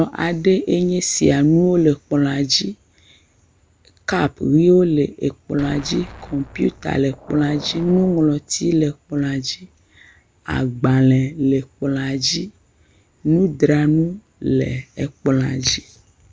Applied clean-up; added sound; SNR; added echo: none; Boom + Explosion; 19 dB; none.